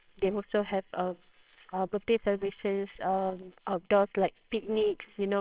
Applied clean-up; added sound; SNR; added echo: neural separator model SepFormer WHAMR!.